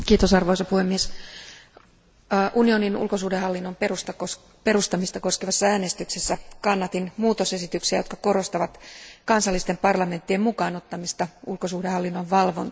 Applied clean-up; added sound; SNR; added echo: none; none; none; none.